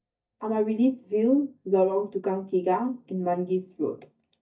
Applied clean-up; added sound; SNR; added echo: neural mask model DeepFilterNet 3.